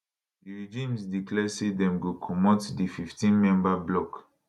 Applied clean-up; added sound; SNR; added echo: none; none; none; none.